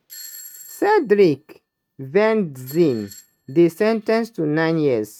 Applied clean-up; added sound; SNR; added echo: neural mask model RNNoise.